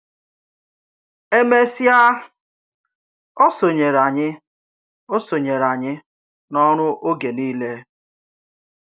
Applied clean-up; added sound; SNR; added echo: none; none; none; none.